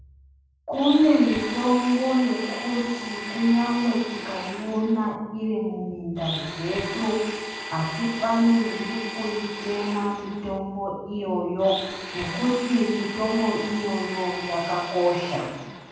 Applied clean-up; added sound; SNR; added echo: none; Domestic sounds, home sounds; 10 dB; reverberation time 1.2 s.